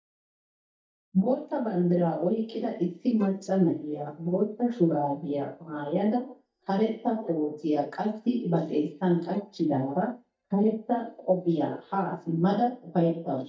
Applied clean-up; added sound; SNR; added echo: neural mask model DeepFilterNet 3.